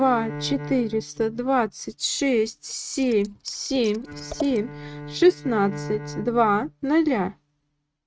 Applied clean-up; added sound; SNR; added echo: neural mask model RNNoise.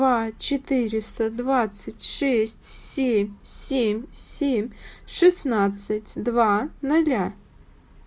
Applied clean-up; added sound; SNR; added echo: none; none; none; none.